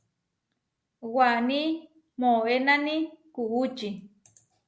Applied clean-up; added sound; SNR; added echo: none; none; none; none.